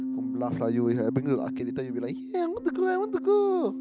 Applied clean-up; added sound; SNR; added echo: none; Keyboard (musical); 6 dB; none.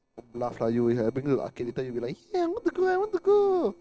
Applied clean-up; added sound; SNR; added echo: neural separator model SepFormer DNS4.